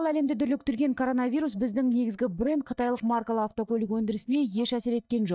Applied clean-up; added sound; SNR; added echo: neural mask model DeepFilterNet 3.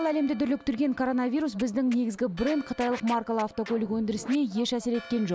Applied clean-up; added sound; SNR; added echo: none; Scratching (performance technique) + Church bell; 18 dB; none.